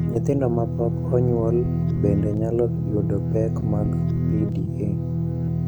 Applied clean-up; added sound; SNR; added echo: none; Guitar; -2 dB; none.